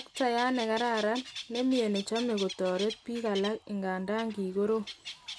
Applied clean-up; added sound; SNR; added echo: none; Bird; 13 dB; none.